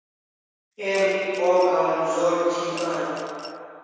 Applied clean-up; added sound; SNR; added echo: none; Coin (dropping) / Glass; 20 dB; reverberation time 2.2 s.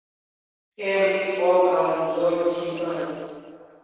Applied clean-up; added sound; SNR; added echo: neural separator model SepFormer DNS4.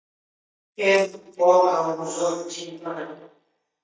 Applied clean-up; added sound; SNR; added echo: neural mask model DeepFilterNet 3.